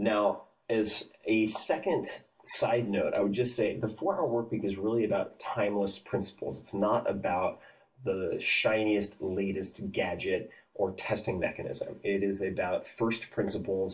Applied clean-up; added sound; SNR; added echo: none; none; none; reverberation time 0.2 s.